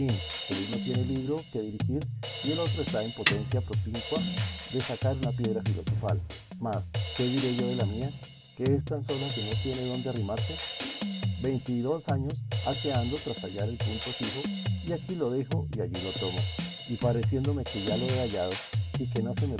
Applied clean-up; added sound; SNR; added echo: none; Snare drum + Drum kit; -1 dB; none.